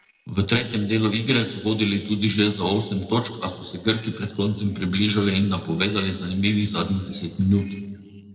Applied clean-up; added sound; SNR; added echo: neural separator model SepFormer DNS4.